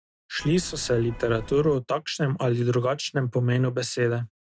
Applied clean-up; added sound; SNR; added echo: none; Vehicle horn, car horn, honking; 15 dB; none.